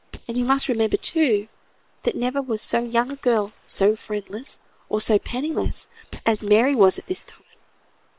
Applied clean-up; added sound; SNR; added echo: neural separator model SepFormer WHAM!.